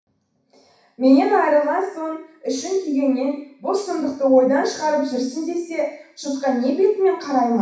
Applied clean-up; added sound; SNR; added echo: none; none; none; reverberation time 0.6 s.